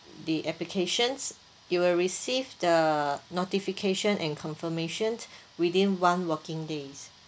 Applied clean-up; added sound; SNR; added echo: none; none; none; none.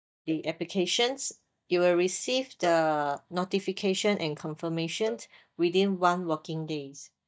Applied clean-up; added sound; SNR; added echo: neural mask model DeepFilterNet 3.